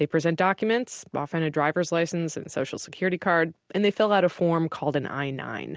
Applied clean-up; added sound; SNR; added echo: none; none; none; none.